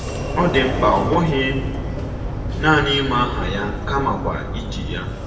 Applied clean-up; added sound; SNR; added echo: none; Sliding door; 3 dB; reverberation time 1.7 s.